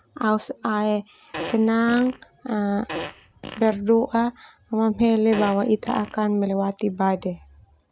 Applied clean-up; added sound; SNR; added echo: none; Fart; 12 dB; none.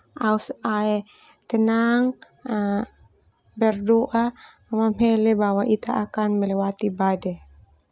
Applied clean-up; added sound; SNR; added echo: none; none; none; none.